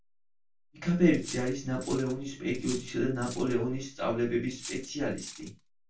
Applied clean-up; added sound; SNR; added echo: none; Cutlery, silverware; 16 dB; reverberation time 0.2 s.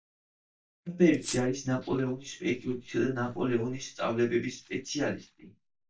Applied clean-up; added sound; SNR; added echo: neural mask model DeepFilterNet 3.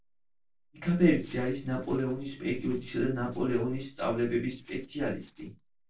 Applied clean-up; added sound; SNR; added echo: neural separator model SepFormer DNS4.